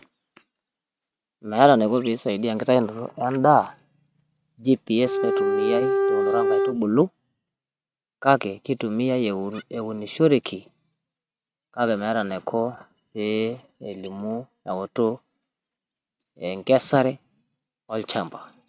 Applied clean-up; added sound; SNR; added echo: neural mask model RNNoise.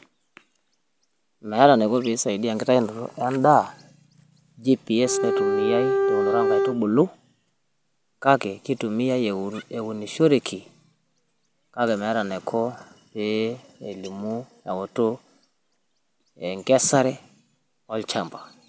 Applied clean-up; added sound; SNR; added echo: none; Bowed string instrument; -2 dB; none.